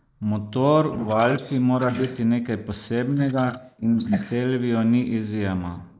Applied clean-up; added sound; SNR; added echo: neural mask model Resemble Enhance denoiser.